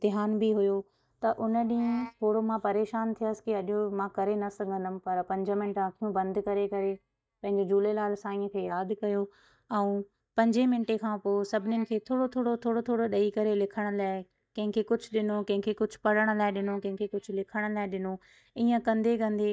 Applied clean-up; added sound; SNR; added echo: neural mask model DeepFilterNet 3.